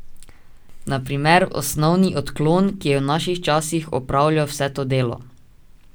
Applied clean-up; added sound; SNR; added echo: none; none; none; none.